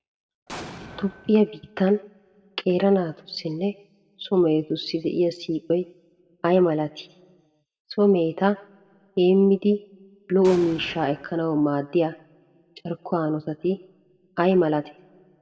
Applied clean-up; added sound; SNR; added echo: none; Explosion; 17 dB; reverberation time 0.7 s.